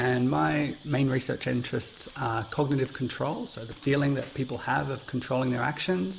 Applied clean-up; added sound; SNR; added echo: none; none; none; none.